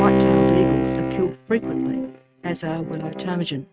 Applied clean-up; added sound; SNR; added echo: neural mask model RNNoise.